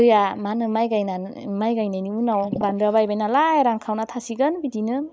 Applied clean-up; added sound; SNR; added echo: neural mask model Resemble Enhance denoiser.